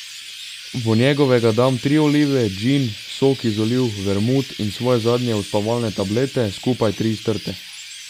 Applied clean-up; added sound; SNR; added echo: none; Chirp, tweet; 15 dB; none.